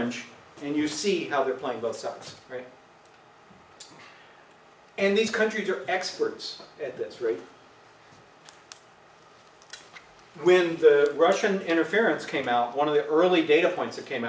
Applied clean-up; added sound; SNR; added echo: none; none; none; none.